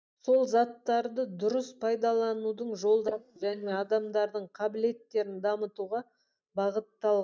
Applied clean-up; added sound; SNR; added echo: neural mask model DeepFilterNet 3.